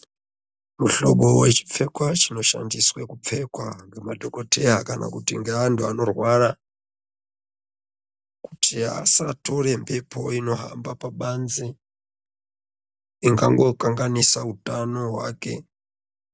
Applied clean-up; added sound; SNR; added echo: none; none; none; none.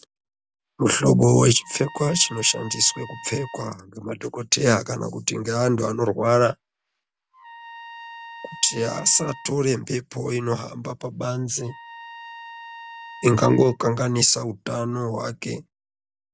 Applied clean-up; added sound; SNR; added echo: none; Trumpet; 19 dB; none.